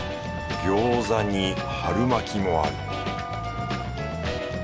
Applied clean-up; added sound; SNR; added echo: none; Telephone; 13 dB; none.